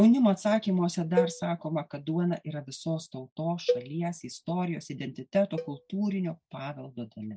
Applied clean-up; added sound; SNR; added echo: neural mask model DeepFilterNet 3.